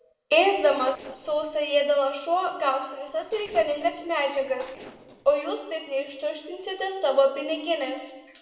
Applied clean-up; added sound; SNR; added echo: neural separator model SepFormer DNS4.